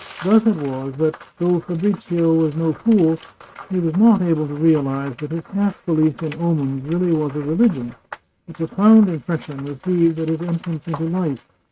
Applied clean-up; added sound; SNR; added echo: neural mask model RNNoise.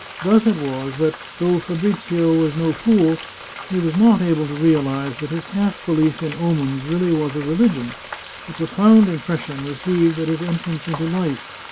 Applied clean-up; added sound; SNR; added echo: none; Frying (food); 16 dB; none.